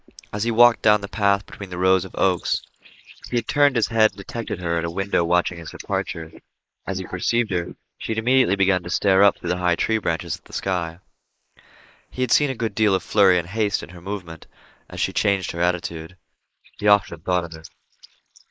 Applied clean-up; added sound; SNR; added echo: neural mask model Resemble Enhance denoiser.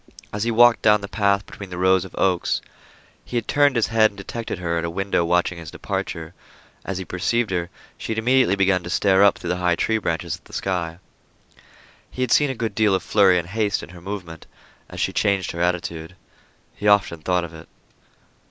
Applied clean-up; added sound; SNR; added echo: none; none; none; none.